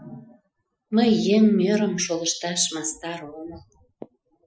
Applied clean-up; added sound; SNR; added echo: classical method Wiener filter.